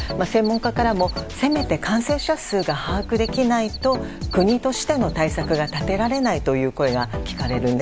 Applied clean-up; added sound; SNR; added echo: none; Cricket; 18 dB; none.